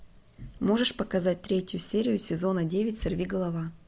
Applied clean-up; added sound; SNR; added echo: none; none; none; none.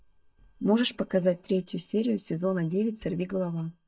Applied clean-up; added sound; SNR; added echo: neural mask model DeepFilterNet 3.